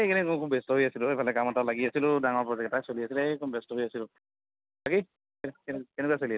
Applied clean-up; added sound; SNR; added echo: none; none; none; none.